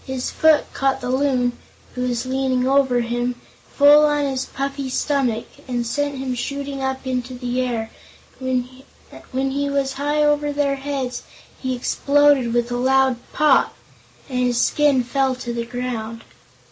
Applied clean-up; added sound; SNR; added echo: none; none; none; none.